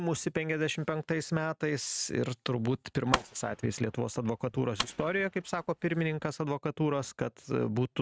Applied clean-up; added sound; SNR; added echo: neural mask model RNNoise.